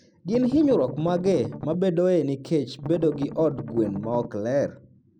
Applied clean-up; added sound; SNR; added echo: none; Strum; 11 dB; none.